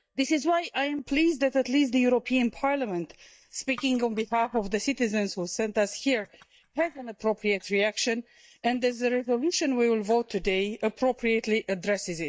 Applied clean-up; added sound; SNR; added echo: neural mask model DeepFilterNet 3.